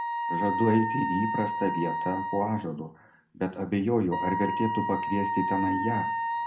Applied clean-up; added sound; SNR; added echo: none; Wind instrument, woodwind instrument; 2 dB; reverberation time 0.4 s.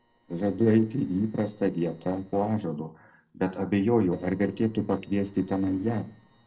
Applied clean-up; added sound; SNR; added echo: neural separator model SepFormer DNS4.